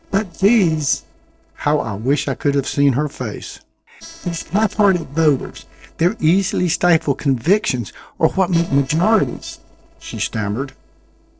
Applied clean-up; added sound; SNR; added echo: neural separator model SepFormer DNS4.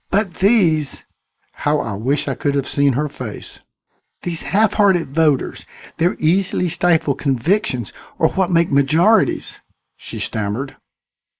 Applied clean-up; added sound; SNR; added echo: neural mask model Resemble Enhance denoiser.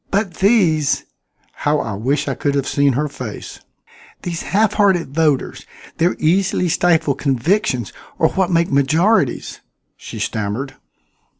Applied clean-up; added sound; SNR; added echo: none; none; none; none.